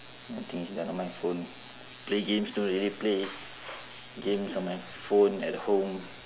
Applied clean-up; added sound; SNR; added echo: none; none; none; none.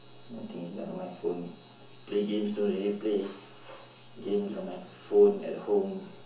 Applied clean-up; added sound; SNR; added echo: none; none; none; reverberation time 0.8 s.